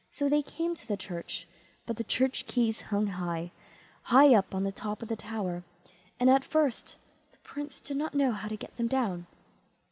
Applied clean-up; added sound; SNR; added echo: none; none; none; none.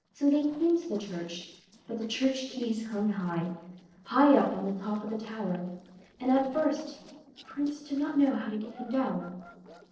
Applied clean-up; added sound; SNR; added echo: neural separator model SepFormer DNS4.